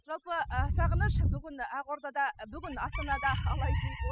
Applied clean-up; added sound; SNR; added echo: classical method spectral subtraction.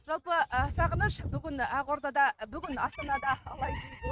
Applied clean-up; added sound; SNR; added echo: neural mask model RNNoise.